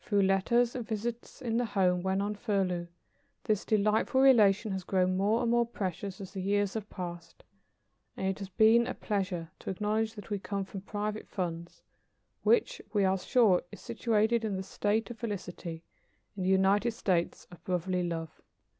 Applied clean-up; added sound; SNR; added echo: none; none; none; none.